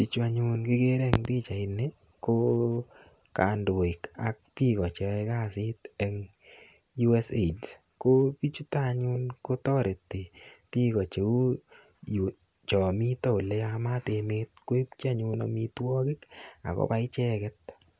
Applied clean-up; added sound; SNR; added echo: none; none; none; none.